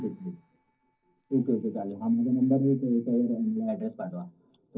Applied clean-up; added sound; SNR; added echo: neural separator model SepFormer DNS4.